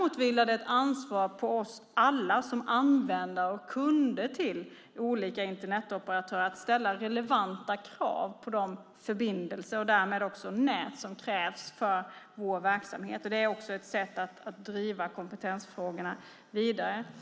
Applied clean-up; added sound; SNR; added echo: none; none; none; none.